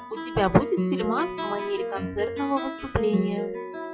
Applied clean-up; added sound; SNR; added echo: classical method log-MMSE.